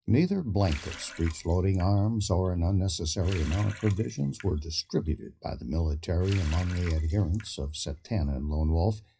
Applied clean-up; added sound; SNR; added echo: classical method WPE with log-MMSE.